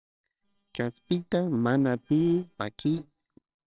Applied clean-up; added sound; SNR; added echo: neural separator model SepFormer WHAMR!.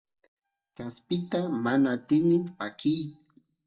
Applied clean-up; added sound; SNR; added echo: neural mask model DeepFilterNet 3.